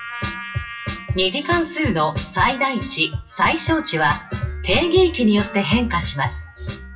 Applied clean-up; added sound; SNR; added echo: classical method WPE with log-MMSE.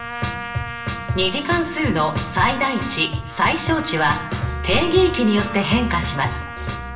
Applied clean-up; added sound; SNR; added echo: none; Trumpet; 12 dB; reverberation time 0.7 s.